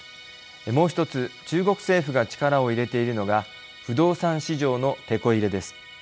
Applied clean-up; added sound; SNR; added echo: none; Musical instrument; 20 dB; none.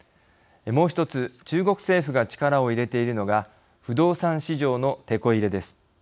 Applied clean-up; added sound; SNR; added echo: none; none; none; none.